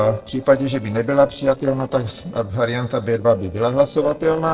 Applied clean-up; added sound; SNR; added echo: neural separator model SepFormer DNS4.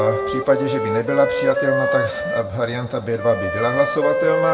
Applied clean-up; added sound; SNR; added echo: none; Wind instrument, woodwind instrument; 2 dB; reverberation time 1.1 s.